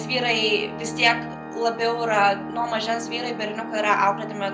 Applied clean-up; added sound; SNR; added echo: none; Organ; 9 dB; reverberation time 0.5 s.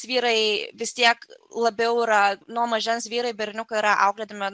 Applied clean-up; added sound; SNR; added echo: none; none; none; none.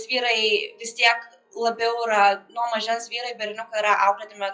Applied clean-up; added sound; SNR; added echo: classical method WPE with log-MMSE.